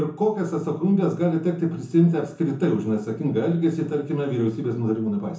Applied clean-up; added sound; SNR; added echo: none; none; none; reverberation time 0.6 s.